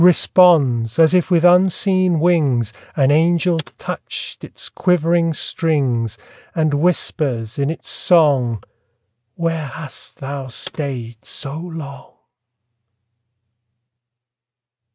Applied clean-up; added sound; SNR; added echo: neural mask model RNNoise.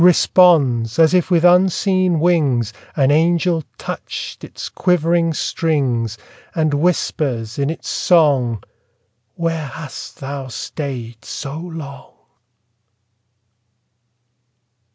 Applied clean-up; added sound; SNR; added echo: none; none; none; none.